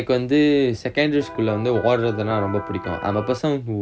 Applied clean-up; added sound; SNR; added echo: none; Electric guitar; 12 dB; none.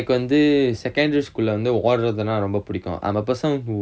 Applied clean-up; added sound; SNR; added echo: none; none; none; none.